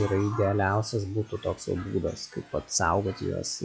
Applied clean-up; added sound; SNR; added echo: classical method log-MMSE.